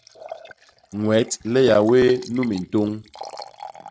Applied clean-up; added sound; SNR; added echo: neural mask model RNNoise.